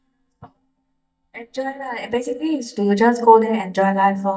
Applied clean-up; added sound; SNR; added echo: neural mask model DeepFilterNet 3.